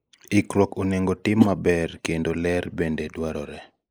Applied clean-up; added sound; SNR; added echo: neural mask model Resemble Enhance denoiser.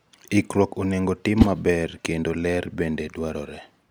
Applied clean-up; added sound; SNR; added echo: none; Whoosh, swoosh, swish; 4 dB; none.